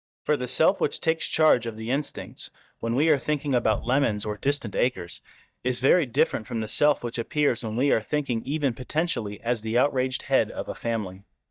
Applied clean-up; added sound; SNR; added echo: neural mask model DeepFilterNet 3.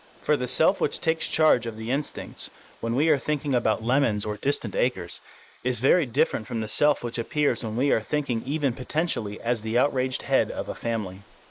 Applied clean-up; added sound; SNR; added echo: neural mask model Resemble Enhance denoiser.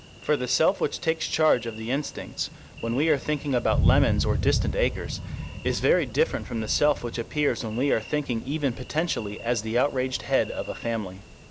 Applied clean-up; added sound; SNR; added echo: none; Thunder; 6 dB; none.